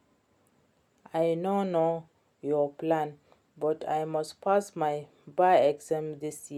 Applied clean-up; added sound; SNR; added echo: none; none; none; none.